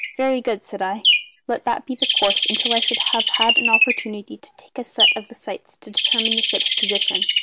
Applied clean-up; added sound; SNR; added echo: none; Bird; -5 dB; none.